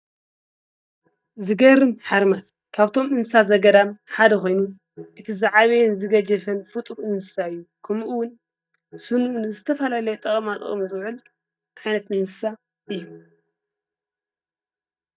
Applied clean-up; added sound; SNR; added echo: neural mask model DeepFilterNet 3.